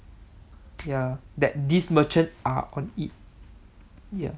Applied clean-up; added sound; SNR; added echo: none; none; none; none.